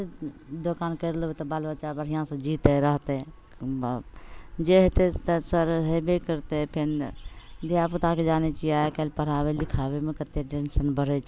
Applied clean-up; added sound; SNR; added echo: none; Walk, footsteps; 18 dB; none.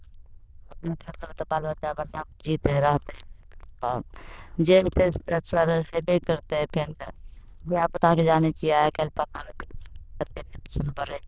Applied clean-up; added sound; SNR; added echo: neural diffusion model UNIVERSE++.